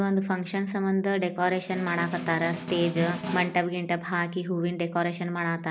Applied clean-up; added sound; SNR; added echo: none; Snare drum; 10 dB; none.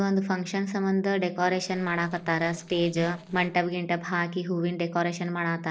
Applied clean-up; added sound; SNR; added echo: neural separator model SepFormer DNS4.